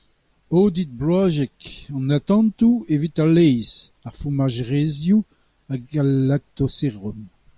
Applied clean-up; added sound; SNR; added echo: none; none; none; none.